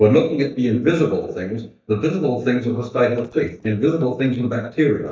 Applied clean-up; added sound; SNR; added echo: neural mask model DeepFilterNet 3.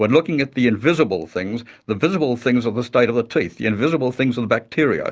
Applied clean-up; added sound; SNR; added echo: none; none; none; none.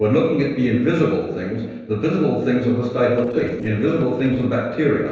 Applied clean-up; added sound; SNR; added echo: neural separator model SepFormer DNS4.